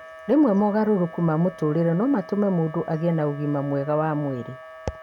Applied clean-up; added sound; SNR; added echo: none; Wind instrument, woodwind instrument; 19 dB; none.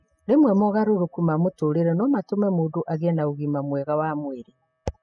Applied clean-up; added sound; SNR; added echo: classical method spectral subtraction.